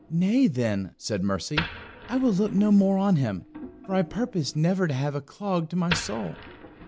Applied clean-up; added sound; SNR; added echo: none; Wood; 14 dB; none.